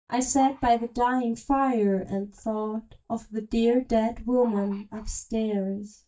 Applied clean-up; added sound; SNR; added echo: neural mask model DeepFilterNet 3.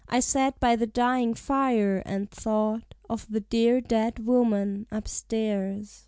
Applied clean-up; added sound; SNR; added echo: none; none; none; none.